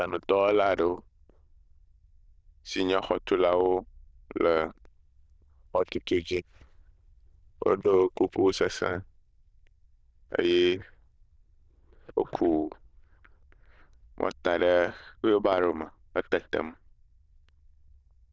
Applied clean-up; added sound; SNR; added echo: neural diffusion model UNIVERSE++.